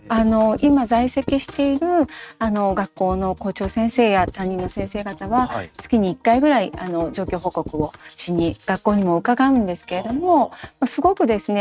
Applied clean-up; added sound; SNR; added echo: neural mask model RNNoise.